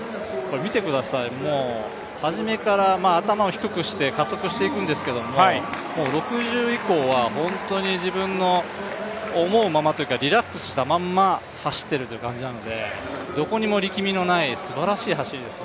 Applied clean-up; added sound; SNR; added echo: none; none; none; none.